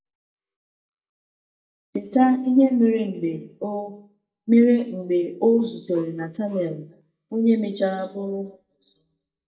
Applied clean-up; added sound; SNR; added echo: neural mask model DeepFilterNet 3.